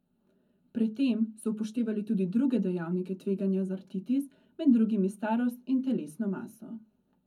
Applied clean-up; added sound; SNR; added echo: none; none; none; reverberation time 0.4 s.